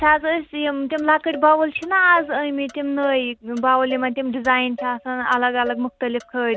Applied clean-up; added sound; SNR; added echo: none; Motor vehicle (road); 19 dB; none.